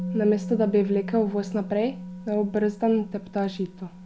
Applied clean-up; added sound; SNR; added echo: none; Musical instrument; 11 dB; none.